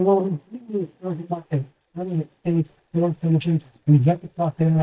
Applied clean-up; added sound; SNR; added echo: neural mask model DeepFilterNet 3.